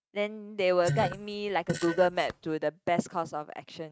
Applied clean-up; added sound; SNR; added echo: neural mask model RNNoise.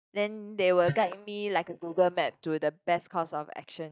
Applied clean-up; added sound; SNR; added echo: neural mask model DeepFilterNet 3.